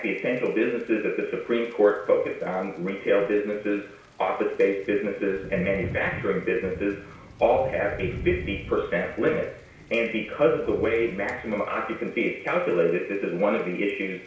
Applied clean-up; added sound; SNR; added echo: none; Thunder / Rain; 16 dB; reverberation time 0.6 s.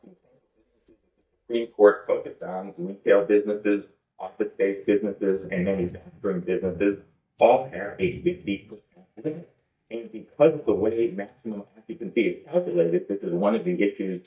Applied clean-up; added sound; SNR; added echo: neural mask model DeepFilterNet 3.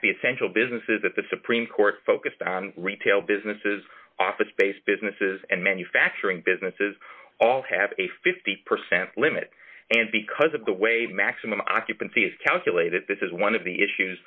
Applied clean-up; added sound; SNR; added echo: none; none; none; none.